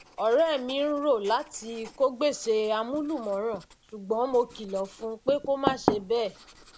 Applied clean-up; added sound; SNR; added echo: none; Writing; 10 dB; none.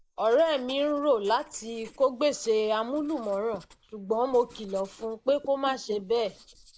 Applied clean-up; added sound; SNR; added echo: neural mask model Resemble Enhance denoiser.